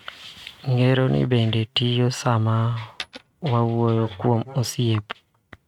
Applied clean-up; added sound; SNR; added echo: neural mask model RNNoise.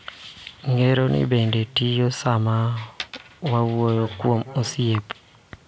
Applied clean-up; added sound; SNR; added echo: none; Coin (dropping); 18 dB; none.